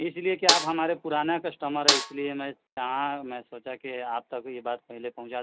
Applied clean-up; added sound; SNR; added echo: none; Snare drum; -2 dB; none.